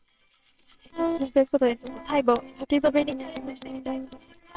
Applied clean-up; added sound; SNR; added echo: neural separator model SepFormer WHAMR!.